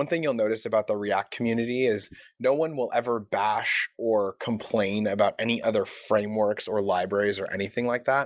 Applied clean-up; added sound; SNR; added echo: none; none; none; none.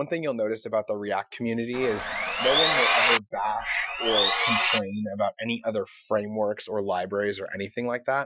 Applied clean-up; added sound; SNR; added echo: classical method Wiener filter.